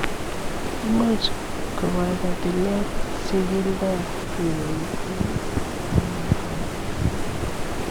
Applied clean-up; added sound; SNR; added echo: none; Stream; 0 dB; none.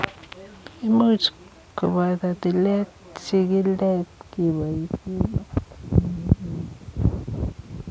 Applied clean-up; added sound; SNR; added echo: none; none; none; none.